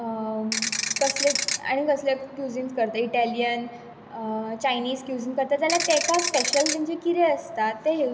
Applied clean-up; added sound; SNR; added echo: none; Ratchet, pawl / Percussion; 1 dB; none.